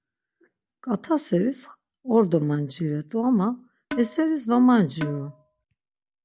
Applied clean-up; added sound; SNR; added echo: none; Percussion; 12 dB; none.